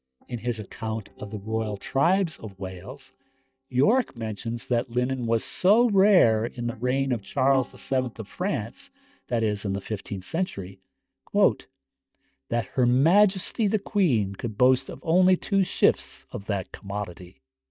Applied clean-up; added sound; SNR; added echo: neural mask model DeepFilterNet 3.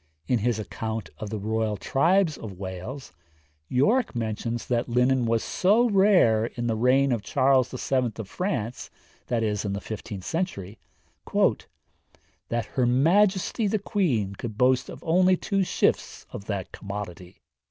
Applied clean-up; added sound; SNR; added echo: none; none; none; none.